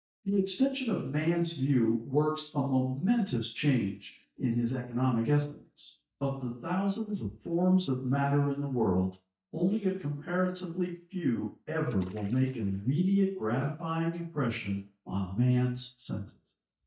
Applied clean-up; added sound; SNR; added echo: neural mask model DeepFilterNet 3.